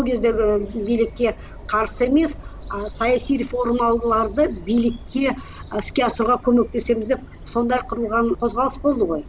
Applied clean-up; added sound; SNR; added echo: none; Bird vocalization, bird call, bird song; 15 dB; none.